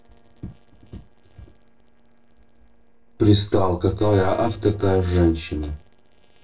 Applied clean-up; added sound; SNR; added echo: neural separator model SepFormer DNS4.